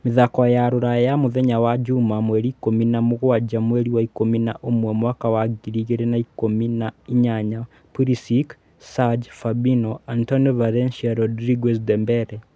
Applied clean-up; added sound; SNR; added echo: none; none; none; none.